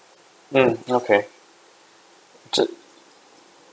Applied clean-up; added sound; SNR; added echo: none; none; none; none.